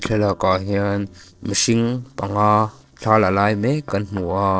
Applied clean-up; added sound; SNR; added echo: neural separator model SepFormer DNS4.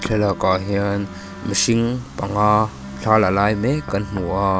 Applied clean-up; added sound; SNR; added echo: none; Wind instrument, woodwind instrument + Knock; 15 dB; none.